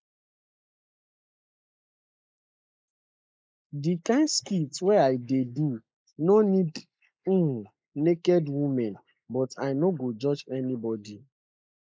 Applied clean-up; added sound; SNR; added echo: neural mask model Resemble Enhance denoiser.